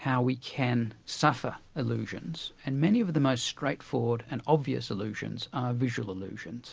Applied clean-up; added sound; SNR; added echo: none; none; none; none.